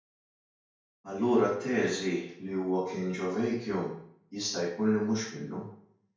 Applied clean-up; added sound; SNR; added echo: none; none; none; reverberation time 0.5 s.